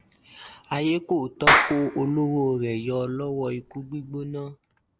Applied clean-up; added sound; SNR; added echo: none; Clapping; -1 dB; none.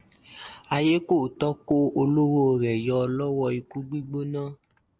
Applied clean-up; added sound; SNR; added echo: none; none; none; none.